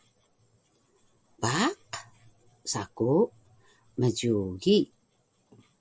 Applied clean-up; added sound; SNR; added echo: none; none; none; none.